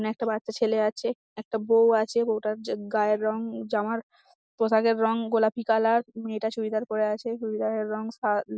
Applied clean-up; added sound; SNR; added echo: none; none; none; none.